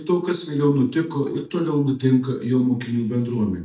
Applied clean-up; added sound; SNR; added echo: neural mask model DeepFilterNet 3.